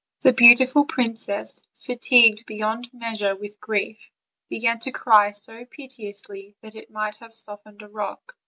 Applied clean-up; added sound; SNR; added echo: none; none; none; none.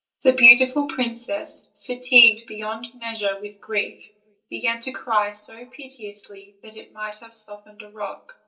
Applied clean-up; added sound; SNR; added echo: none; none; none; reverberation time 0.2 s.